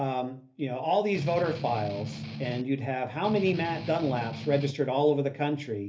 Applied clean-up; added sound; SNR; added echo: none; Strum; 9 dB; reverberation time 0.3 s.